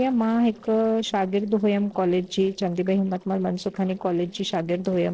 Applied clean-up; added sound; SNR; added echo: neural separator model SepFormer DNS4.